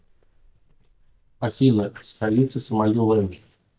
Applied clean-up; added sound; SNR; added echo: neural mask model DeepFilterNet 3.